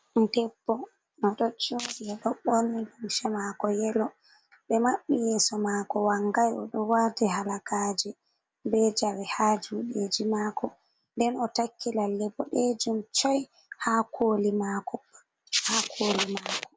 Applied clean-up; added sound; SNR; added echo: none; none; none; none.